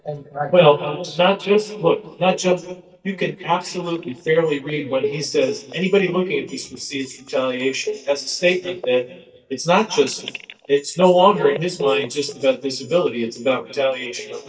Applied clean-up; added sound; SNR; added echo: neural mask model DeepFilterNet 3.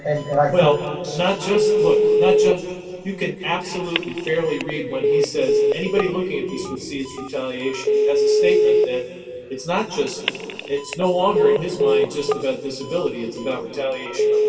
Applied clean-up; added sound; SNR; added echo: none; Telephone; -1 dB; reverberation time 2.6 s.